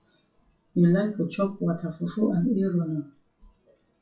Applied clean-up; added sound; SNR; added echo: classical method WPE with log-MMSE.